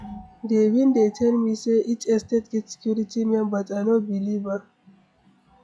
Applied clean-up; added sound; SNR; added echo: classical method log-MMSE.